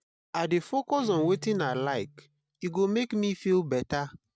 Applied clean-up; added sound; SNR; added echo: neural mask model DeepFilterNet 3.